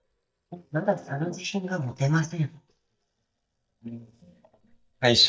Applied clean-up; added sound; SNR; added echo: neural mask model DeepFilterNet 3.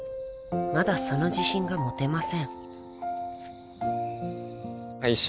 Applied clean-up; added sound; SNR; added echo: none; none; none; none.